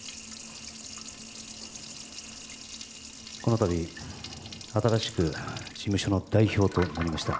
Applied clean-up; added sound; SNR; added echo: none; Liquid; 12 dB; none.